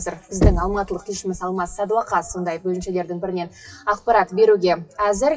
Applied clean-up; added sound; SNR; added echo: classical method WPE with log-MMSE.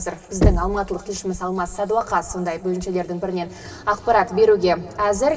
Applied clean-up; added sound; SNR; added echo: none; Knock; 4 dB; reverberation time 2.8 s.